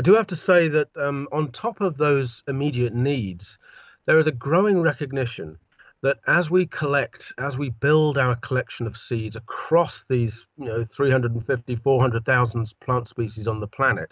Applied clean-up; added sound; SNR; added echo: none; none; none; none.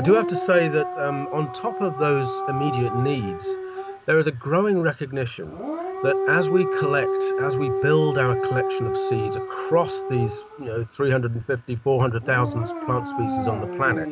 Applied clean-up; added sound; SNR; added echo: none; Siren / Dog; 4 dB; none.